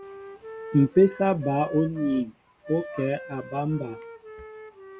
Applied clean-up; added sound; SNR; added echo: none; Wind instrument, woodwind instrument; 14 dB; none.